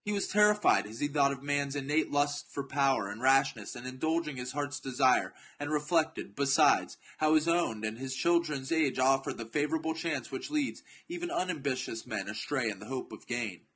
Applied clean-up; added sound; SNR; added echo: none; none; none; none.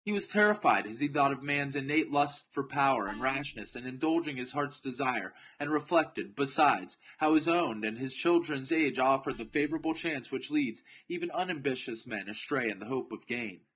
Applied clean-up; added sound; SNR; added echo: neural mask model DeepFilterNet 3.